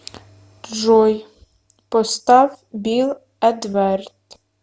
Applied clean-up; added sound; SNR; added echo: none; none; none; none.